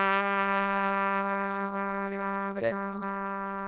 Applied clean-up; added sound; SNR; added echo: neural diffusion model UNIVERSE++.